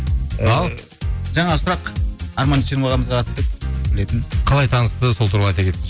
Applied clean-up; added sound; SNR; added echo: none; none; none; none.